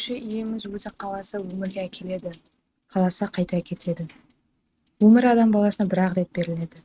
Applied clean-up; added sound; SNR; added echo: neural mask model RNNoise.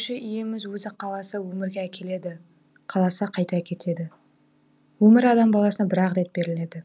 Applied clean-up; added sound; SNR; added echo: none; none; none; none.